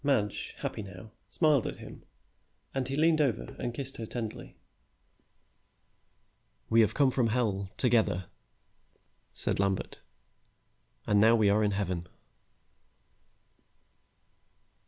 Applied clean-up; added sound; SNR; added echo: none; none; none; none.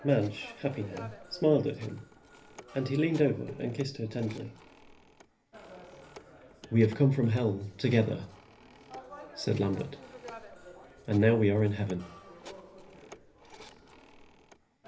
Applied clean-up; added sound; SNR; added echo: none; Telephone; 19 dB; reverberation time 0.3 s.